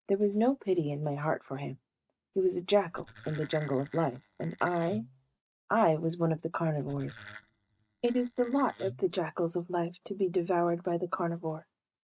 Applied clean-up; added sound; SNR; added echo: neural mask model RNNoise.